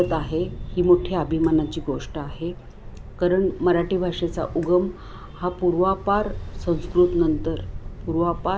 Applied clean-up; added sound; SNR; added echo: none; Ocean; 11 dB; none.